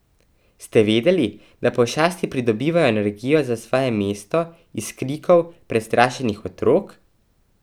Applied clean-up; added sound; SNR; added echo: none; none; none; none.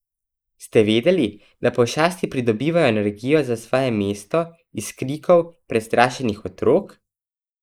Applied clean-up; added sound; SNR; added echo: neural mask model Resemble Enhance denoiser.